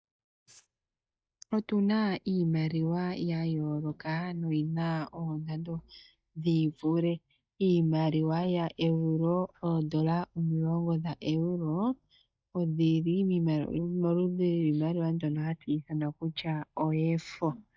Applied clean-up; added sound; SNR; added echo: neural mask model DeepFilterNet 3.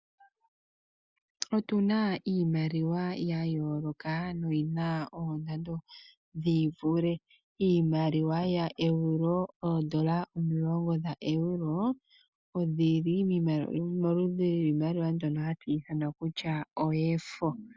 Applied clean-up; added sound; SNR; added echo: none; none; none; none.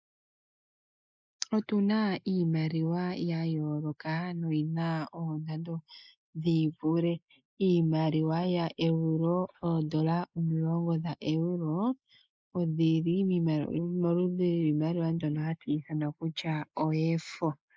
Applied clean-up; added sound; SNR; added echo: neural mask model Resemble Enhance denoiser.